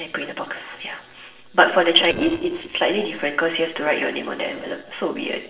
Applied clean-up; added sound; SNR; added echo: neural separator model SepFormer DNS4.